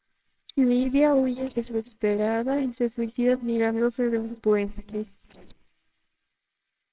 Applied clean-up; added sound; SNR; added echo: neural separator model SepFormer WHAMR!.